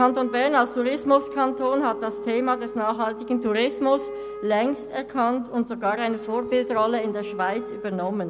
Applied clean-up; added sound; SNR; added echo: none; Wind instrument, woodwind instrument; 11 dB; none.